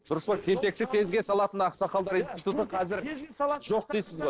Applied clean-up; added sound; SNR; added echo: neural separator model SepFormer DNS4.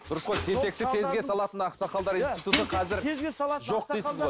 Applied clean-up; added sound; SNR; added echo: none; Engine; 10 dB; none.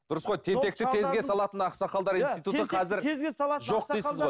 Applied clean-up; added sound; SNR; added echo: none; none; none; none.